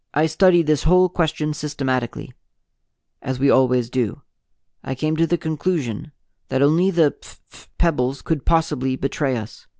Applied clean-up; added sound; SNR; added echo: none; none; none; none.